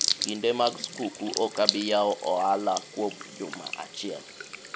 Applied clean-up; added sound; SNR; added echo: none; Sink (filling or washing) / Water tap, faucet; 5 dB; none.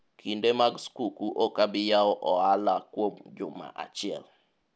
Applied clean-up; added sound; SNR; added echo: none; none; none; none.